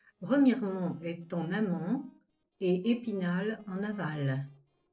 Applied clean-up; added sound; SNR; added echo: neural separator model SepFormer DNS4.